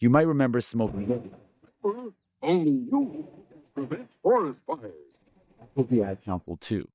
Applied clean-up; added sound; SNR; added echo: neural mask model DeepFilterNet 3.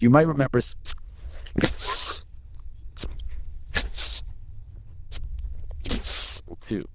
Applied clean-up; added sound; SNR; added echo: neural diffusion model UNIVERSE++.